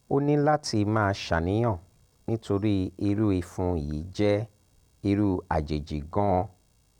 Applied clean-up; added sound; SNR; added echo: none; none; none; none.